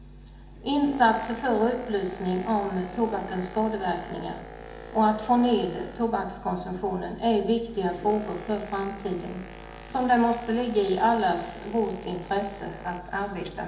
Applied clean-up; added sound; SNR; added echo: none; Boat, Water vehicle; 17 dB; reverberation time 0.8 s.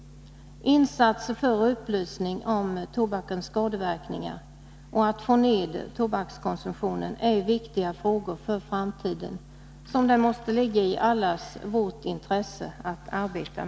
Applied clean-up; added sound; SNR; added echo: none; none; none; none.